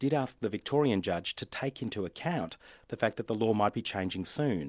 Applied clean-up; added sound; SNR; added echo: none; none; none; none.